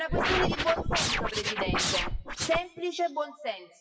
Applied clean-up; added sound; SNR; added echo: classical method WPE with log-MMSE.